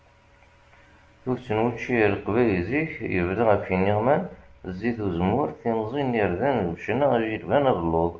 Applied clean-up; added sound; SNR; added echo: none; none; none; none.